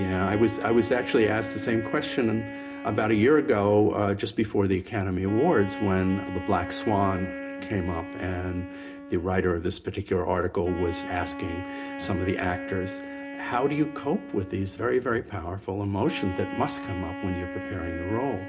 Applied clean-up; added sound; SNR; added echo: none; Wind instrument, woodwind instrument; 11 dB; reverberation time 0.3 s.